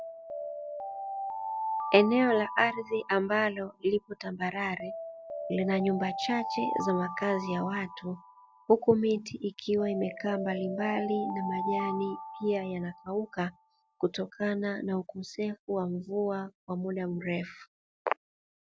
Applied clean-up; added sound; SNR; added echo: none; Alarm; 9 dB; none.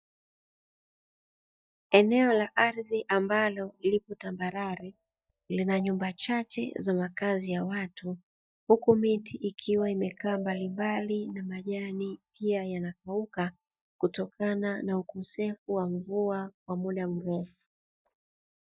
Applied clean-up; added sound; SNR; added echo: neural mask model DeepFilterNet 3.